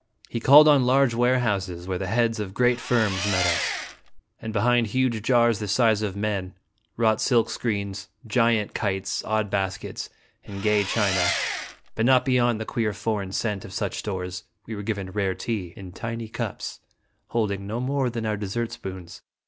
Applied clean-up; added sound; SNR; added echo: none; Engine; 5 dB; none.